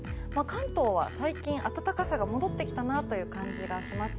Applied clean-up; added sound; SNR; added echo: none; Screech; 19 dB; none.